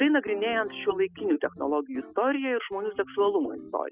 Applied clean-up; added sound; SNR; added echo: classical method spectral subtraction.